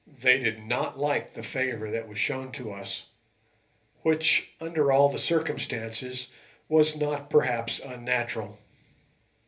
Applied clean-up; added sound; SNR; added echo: none; none; none; reverberation time 0.3 s.